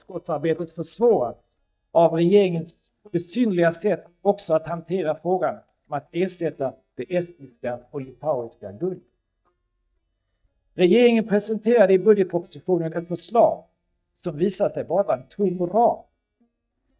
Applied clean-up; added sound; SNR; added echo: neural mask model DeepFilterNet 3.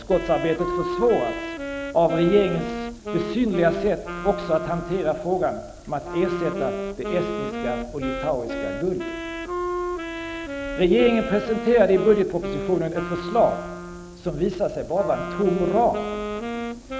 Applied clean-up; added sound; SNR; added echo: none; Wind instrument, woodwind instrument; 7 dB; none.